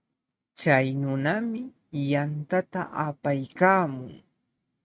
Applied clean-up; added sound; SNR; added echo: neural mask model RNNoise.